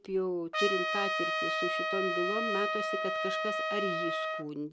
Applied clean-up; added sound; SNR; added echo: none; Trumpet; -3 dB; none.